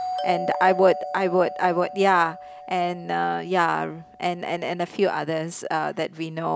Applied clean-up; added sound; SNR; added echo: none; Doorbell; 11 dB; none.